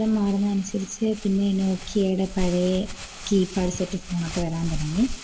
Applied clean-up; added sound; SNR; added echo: none; Crumpling, crinkling; 10 dB; reverberation time 1.1 s.